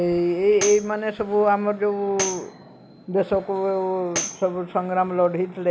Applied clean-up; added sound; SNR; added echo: none; Tambourine; 12 dB; none.